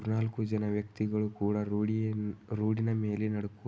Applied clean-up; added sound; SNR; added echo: none; none; none; none.